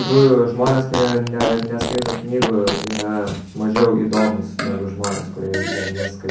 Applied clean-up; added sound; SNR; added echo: none; Fart; 8 dB; reverberation time 0.6 s.